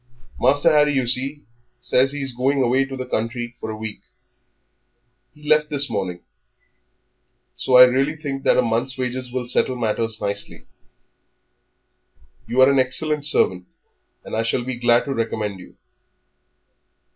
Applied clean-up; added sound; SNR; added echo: none; none; none; none.